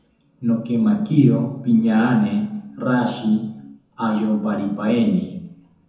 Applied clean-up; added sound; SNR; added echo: none; none; none; reverberation time 0.7 s.